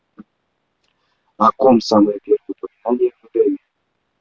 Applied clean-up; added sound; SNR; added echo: none; none; none; none.